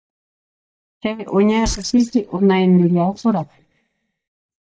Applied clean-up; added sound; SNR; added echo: neural mask model DeepFilterNet 3.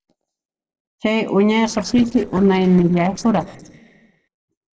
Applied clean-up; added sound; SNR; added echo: neural separator model SepFormer DNS4.